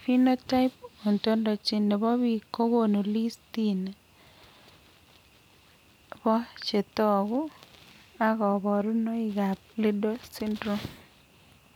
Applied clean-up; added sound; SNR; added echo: none; none; none; none.